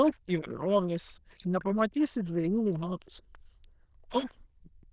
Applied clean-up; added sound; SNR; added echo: neural diffusion model UNIVERSE++.